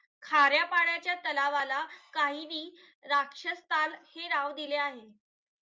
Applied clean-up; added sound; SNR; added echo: none; none; none; none.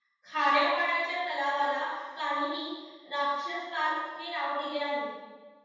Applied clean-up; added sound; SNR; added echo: none; none; none; reverberation time 1.2 s.